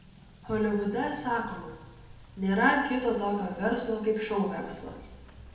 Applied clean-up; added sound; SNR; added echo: none; Motor vehicle (road) / Rain; 19 dB; reverberation time 0.9 s.